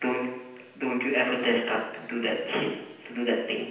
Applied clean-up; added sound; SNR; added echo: none; none; none; reverberation time 0.9 s.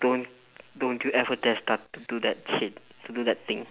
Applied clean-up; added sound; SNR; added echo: none; none; none; none.